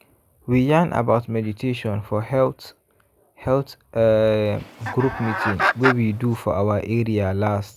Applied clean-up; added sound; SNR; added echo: none; Chicken, rooster; 4 dB; none.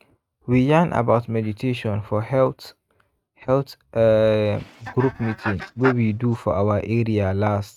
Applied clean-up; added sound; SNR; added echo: neural mask model RNNoise.